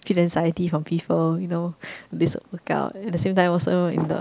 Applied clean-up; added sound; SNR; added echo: none; none; none; none.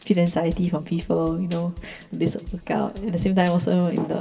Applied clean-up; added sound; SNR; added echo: none; Drum kit; 19 dB; reverberation time 1.3 s.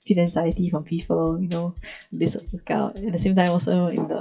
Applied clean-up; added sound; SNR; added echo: classical method WPE with log-MMSE.